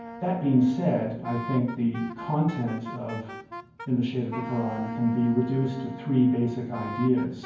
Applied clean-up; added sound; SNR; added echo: none; Wind instrument, woodwind instrument; 13 dB; reverberation time 0.9 s.